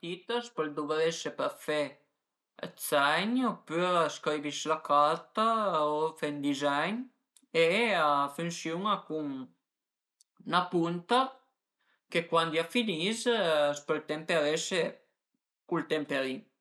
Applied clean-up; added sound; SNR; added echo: none; none; none; none.